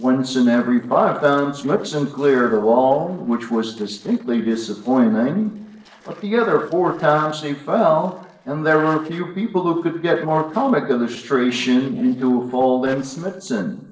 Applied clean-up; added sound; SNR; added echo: neural separator model SepFormer DNS4.